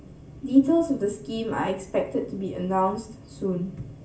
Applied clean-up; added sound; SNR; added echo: none; none; none; reverberation time 0.3 s.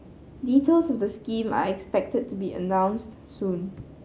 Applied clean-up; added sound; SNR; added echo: none; none; none; none.